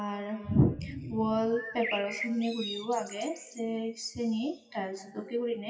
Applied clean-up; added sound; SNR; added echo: classical method WPE with log-MMSE.